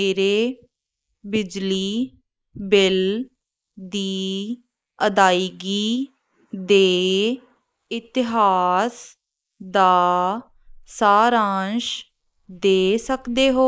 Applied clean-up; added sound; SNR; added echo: neural mask model Resemble Enhance denoiser.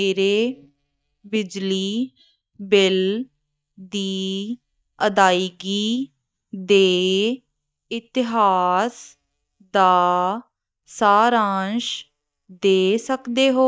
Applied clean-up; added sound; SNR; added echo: neural mask model DeepFilterNet 3.